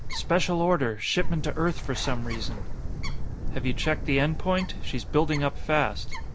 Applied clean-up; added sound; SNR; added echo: none; Bird; 1 dB; none.